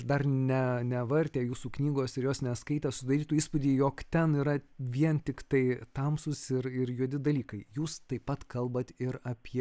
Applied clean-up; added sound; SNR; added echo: none; none; none; none.